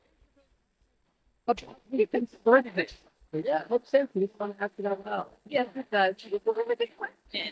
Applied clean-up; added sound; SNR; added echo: neural mask model DeepFilterNet 3.